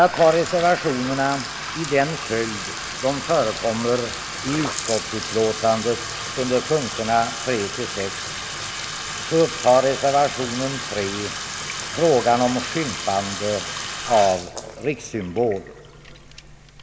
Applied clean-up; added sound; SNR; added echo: none; Bathtub (filling or washing); 8 dB; none.